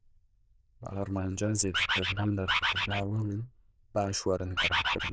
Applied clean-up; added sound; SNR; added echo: neural diffusion model UNIVERSE++.